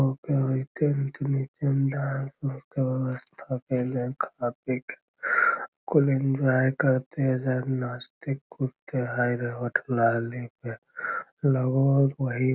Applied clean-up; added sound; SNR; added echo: none; none; none; none.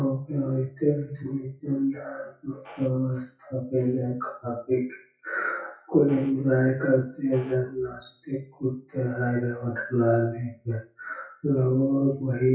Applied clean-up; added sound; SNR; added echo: classical method WPE with log-MMSE.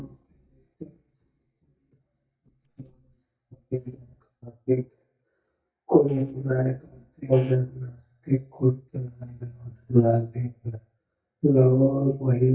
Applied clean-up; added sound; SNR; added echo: neural mask model DeepFilterNet 3.